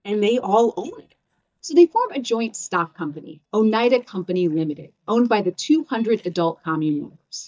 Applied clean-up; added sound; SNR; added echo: neural mask model DeepFilterNet 3.